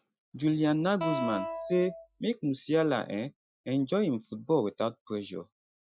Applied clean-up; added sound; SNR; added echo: classical method Wiener filter.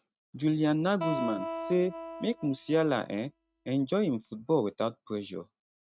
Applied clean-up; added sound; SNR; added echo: neural mask model RNNoise.